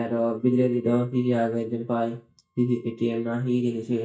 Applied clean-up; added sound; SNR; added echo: neural mask model DeepFilterNet 3.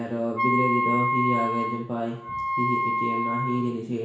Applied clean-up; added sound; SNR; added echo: none; Wind instrument, woodwind instrument; -1 dB; reverberation time 0.7 s.